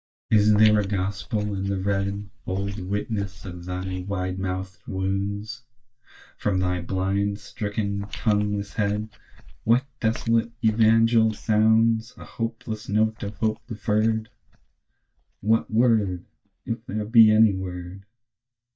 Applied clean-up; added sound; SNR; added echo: neural mask model DeepFilterNet 3.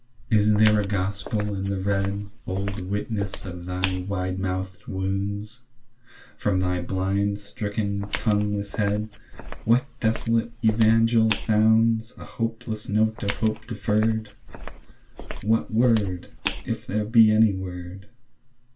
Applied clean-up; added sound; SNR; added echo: none; Walk, footsteps; 9 dB; reverberation time 0.2 s.